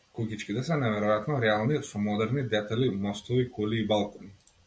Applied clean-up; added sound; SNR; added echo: none; none; none; none.